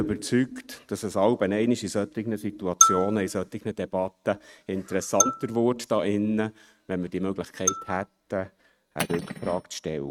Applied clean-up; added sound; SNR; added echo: neural mask model RNNoise.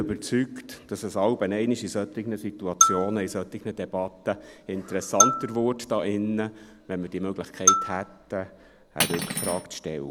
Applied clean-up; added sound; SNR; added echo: none; Marimba, xylophone + Cutlery, silverware; -1 dB; none.